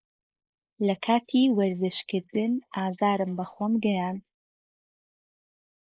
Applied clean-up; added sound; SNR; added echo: neural mask model Resemble Enhance denoiser.